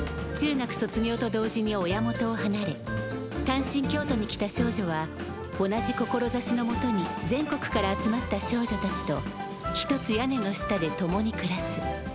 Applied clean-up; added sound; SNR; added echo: none; Drum / Drum kit; 14 dB; none.